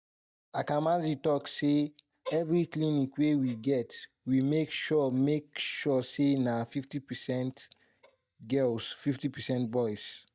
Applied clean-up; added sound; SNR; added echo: neural mask model DeepFilterNet 3.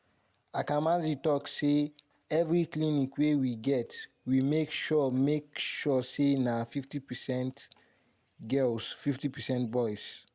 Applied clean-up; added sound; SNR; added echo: none; none; none; none.